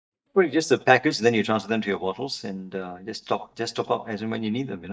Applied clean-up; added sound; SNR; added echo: neural mask model DeepFilterNet 3.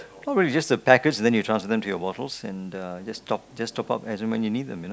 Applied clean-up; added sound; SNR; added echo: none; none; none; none.